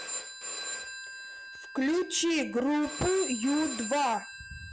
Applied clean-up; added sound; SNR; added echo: none; Telephone; 8 dB; none.